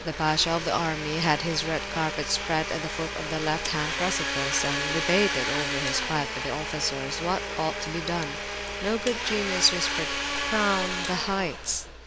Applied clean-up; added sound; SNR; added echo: none; Domestic sounds, home sounds; 2 dB; none.